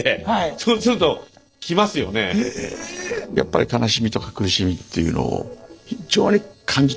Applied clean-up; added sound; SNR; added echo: neural separator model SepFormer DNS4.